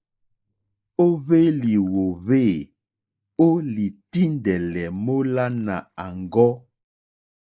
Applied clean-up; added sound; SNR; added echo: neural mask model Resemble Enhance denoiser.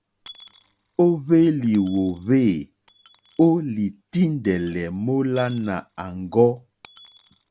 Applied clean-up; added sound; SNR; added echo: none; Coin (dropping) / Dishes, pots, and pans; 17 dB; none.